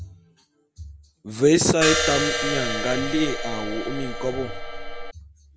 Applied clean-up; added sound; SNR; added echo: none; Crash cymbal; 1 dB; none.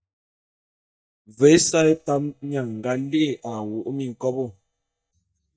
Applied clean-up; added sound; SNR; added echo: neural mask model DeepFilterNet 3.